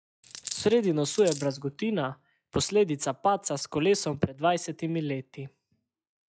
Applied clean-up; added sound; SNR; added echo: classical method log-MMSE.